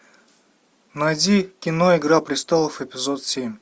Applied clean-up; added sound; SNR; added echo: none; none; none; none.